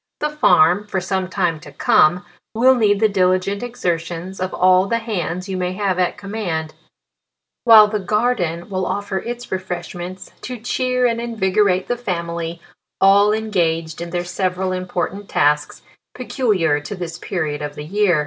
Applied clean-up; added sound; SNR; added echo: none; none; none; none.